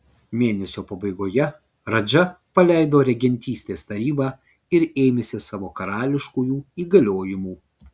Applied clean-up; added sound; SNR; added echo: none; none; none; none.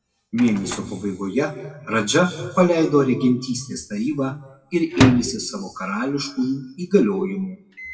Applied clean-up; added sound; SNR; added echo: classical method WPE with log-MMSE.